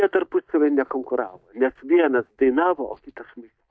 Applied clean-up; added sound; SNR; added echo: neural mask model DeepFilterNet 3.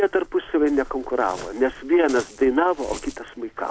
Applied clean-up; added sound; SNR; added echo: none; Waves, surf; 19 dB; none.